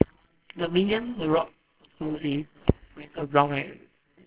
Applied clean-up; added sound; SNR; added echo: neural separator model SepFormer WHAMR!.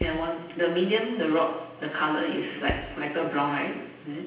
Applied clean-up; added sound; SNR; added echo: none; Writing; 7 dB; reverberation time 0.9 s.